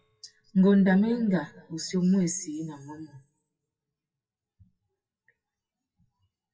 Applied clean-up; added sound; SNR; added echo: classical method WPE with log-MMSE.